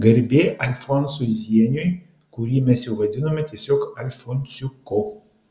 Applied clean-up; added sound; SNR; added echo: none; none; none; none.